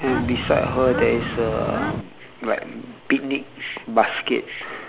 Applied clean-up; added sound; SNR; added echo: none; Bird / Fowl; 4 dB; none.